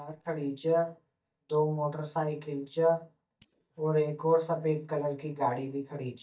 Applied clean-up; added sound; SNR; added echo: neural mask model DeepFilterNet 3.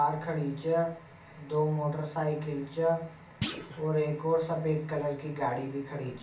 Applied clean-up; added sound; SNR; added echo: none; Thump, thud; 8 dB; reverberation time 0.3 s.